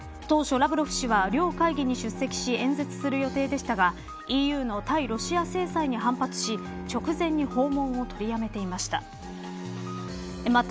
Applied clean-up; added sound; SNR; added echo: none; Bowed string instrument; 12 dB; none.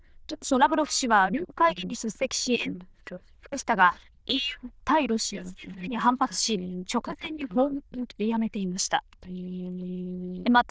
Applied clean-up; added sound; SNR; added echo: neural diffusion model UNIVERSE++.